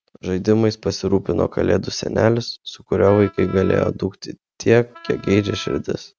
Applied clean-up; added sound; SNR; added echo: neural mask model RNNoise.